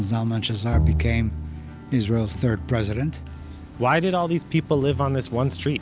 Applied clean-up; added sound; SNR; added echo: none; Bowed string instrument; 4 dB; none.